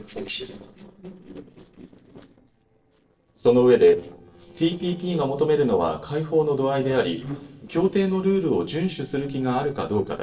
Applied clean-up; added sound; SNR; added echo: neural separator model SepFormer DNS4.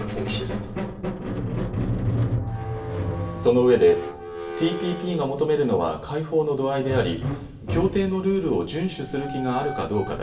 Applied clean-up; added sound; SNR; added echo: none; Squeak; 5 dB; reverberation time 0.9 s.